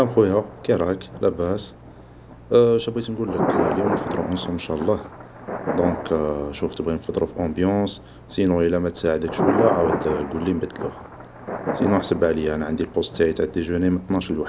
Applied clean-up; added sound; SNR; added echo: none; Thunder; 7 dB; none.